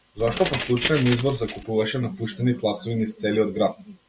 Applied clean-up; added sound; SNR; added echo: none; Keys jangling; -1 dB; none.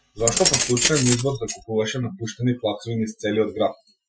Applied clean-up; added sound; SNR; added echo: classical method Wiener filter.